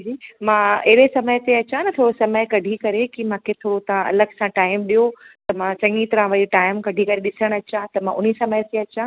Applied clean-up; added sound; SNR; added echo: none; none; none; none.